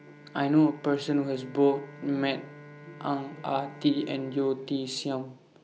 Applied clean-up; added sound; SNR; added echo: none; Bowed string instrument; 20 dB; none.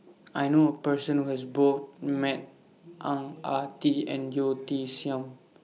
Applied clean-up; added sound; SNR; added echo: none; none; none; none.